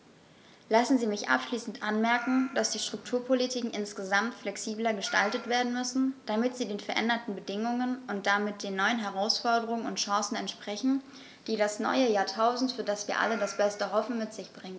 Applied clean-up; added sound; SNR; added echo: none; Meow; 16 dB; none.